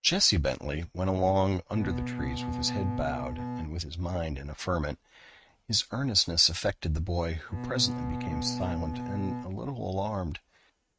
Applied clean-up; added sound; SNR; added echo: neural mask model RNNoise.